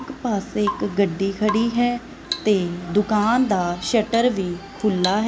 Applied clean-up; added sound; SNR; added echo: none; Drip / Water tap, faucet / Rain; 14 dB; none.